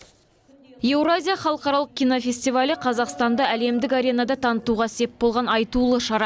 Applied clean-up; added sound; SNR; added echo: none; none; none; none.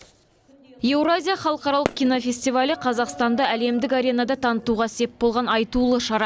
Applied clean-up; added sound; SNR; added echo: none; Fireworks; 12 dB; none.